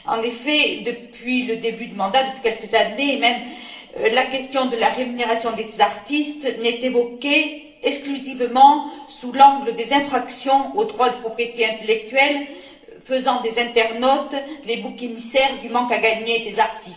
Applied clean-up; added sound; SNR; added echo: none; none; none; reverberation time 0.8 s.